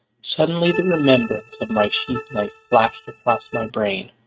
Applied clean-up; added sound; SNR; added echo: neural mask model RNNoise.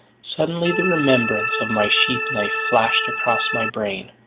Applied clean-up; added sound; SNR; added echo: none; Organ; 2 dB; none.